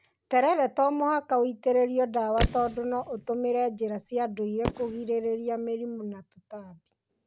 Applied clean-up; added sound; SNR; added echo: none; Fireworks; 9 dB; none.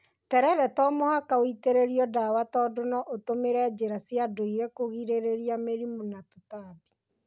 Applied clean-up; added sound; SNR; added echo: none; none; none; none.